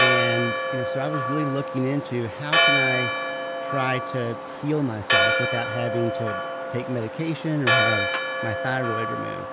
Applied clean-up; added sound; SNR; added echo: none; Church bell; -3 dB; none.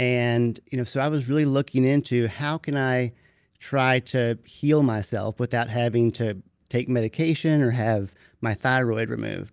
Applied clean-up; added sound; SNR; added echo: none; none; none; none.